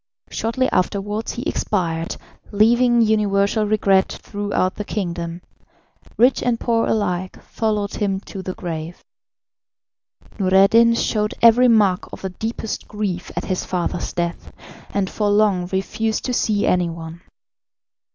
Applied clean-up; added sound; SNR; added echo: none; none; none; none.